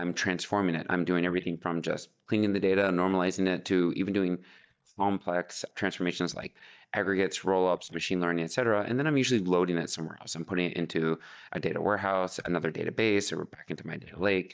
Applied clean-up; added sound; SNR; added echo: neural mask model DeepFilterNet 3.